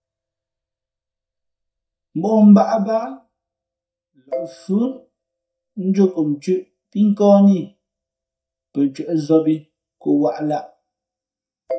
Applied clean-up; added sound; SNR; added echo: neural mask model DeepFilterNet 3.